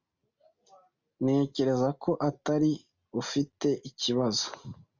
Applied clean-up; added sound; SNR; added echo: none; none; none; none.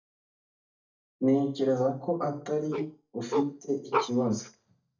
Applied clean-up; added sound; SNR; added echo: neural mask model DeepFilterNet 3.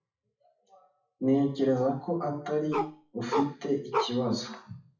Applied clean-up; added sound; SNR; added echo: classical method WPE with log-MMSE.